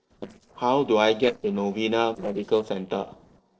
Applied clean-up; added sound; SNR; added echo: neural separator model SepFormer DNS4.